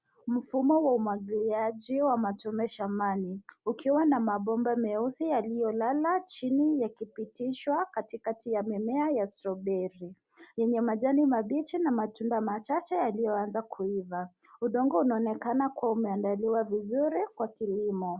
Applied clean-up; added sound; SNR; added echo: none; none; none; none.